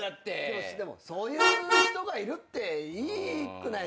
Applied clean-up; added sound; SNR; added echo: none; Vehicle horn, car horn, honking; -2 dB; none.